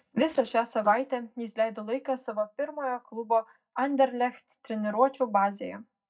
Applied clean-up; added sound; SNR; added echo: neural mask model DeepFilterNet 3.